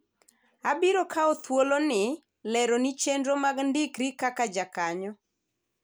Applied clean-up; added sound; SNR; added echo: none; none; none; none.